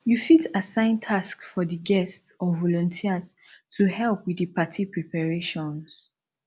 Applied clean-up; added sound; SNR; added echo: none; none; none; none.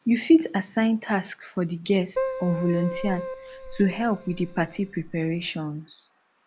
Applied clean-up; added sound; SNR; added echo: none; Cricket + Keyboard (musical); 11 dB; none.